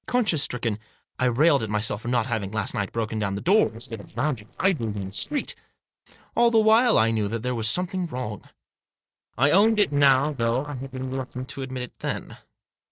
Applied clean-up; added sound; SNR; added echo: neural separator model SepFormer DNS4.